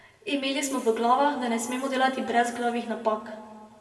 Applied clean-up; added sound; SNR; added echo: none; none; none; reverberation time 1.5 s.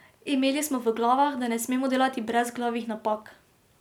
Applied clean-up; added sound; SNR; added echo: none; none; none; none.